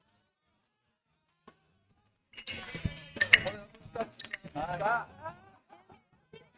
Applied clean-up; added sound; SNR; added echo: neural mask model RNNoise.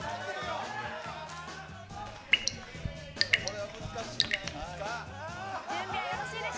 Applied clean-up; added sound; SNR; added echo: none; Drip / Sink (filling or washing) / Water tap, faucet / Water; -4 dB; none.